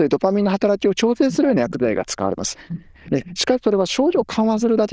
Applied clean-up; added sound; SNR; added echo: neural diffusion model UNIVERSE++.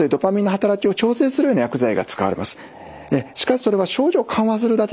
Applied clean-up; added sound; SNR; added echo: none; none; none; none.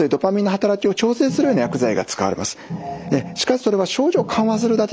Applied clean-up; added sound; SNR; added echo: none; Organ; 11 dB; none.